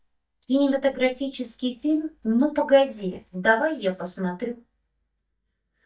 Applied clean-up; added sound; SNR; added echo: neural mask model DeepFilterNet 3.